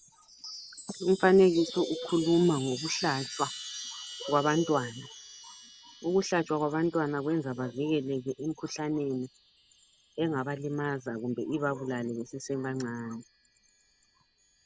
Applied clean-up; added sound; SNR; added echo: none; Chime; 16 dB; none.